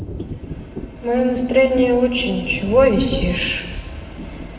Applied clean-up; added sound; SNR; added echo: none; Thunder; 11 dB; reverberation time 1.9 s.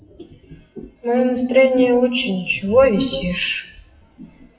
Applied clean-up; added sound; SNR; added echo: classical method WPE with log-MMSE.